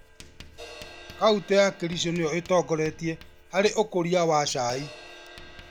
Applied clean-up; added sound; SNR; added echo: none; Crash cymbal + Writing; 19 dB; none.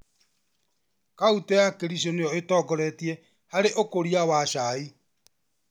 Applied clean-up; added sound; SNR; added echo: none; none; none; none.